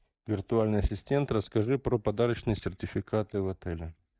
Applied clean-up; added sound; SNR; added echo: neural mask model DeepFilterNet 3.